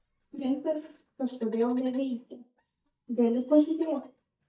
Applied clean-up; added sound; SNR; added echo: neural mask model DeepFilterNet 3.